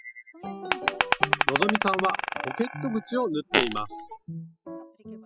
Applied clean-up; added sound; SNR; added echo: classical method spectral subtraction.